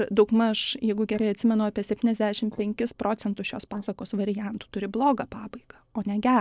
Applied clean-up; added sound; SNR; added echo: neural separator model SepFormer DNS4.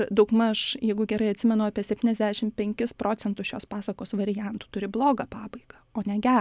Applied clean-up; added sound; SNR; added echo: none; none; none; none.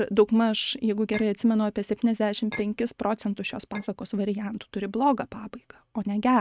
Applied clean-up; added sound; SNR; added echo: neural mask model RNNoise.